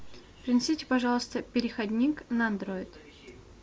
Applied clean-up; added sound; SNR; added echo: none; none; none; none.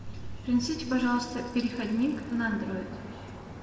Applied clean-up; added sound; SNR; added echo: none; Bicycle; 13 dB; reverberation time 1.9 s.